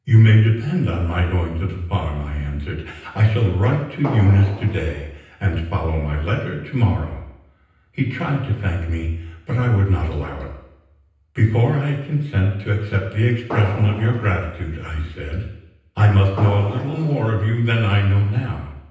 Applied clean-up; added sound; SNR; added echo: none; Fireworks; 13 dB; reverberation time 0.9 s.